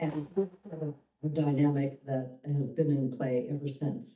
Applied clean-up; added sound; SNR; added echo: neural mask model DeepFilterNet 3.